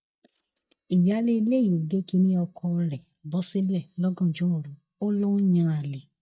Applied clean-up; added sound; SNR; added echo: neural mask model DeepFilterNet 3.